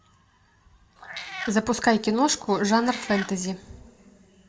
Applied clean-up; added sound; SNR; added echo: none; Meow; 10 dB; reverberation time 2.1 s.